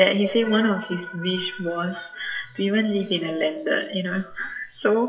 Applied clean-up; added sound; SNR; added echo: classical method WPE with log-MMSE.